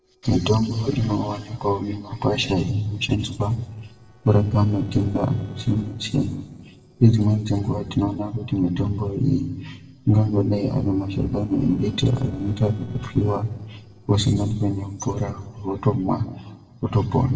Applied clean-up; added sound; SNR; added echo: neural separator model SepFormer DNS4.